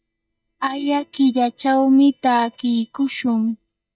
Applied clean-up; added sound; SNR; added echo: neural mask model DeepFilterNet 3.